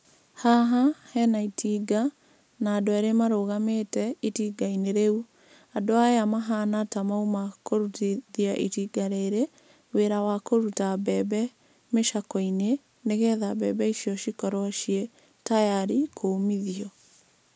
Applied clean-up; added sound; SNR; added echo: none; none; none; none.